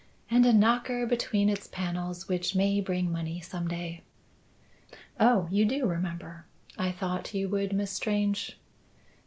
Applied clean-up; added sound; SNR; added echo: none; none; none; none.